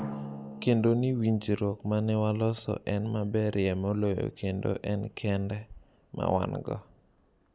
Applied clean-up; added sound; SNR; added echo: none; Drum; 17 dB; none.